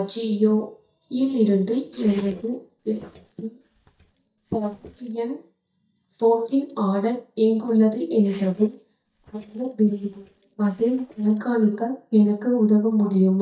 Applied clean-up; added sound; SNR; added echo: neural mask model DeepFilterNet 3.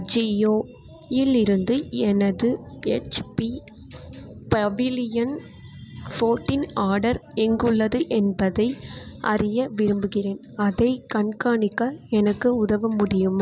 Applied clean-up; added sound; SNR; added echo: none; none; none; none.